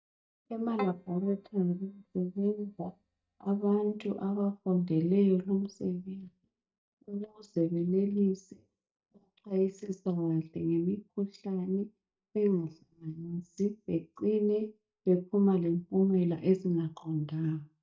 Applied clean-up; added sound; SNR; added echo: neural mask model DeepFilterNet 3.